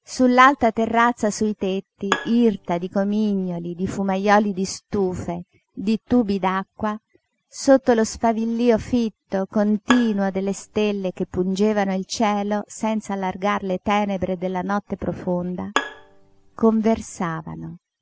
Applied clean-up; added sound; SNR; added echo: none; Bowed string instrument; 11 dB; none.